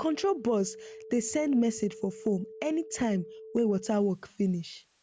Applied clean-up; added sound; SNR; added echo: none; Telephone; 17 dB; none.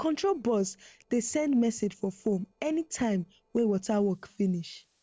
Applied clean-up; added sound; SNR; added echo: neural separator model SepFormer DNS4.